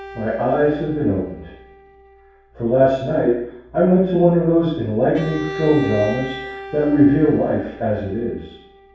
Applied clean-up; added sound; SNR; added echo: none; Bowed string instrument; 15 dB; reverberation time 0.7 s.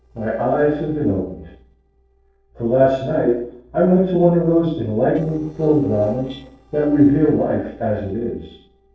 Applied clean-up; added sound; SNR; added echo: neural separator model SepFormer DNS4.